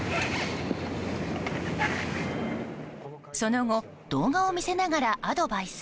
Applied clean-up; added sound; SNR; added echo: none; none; none; none.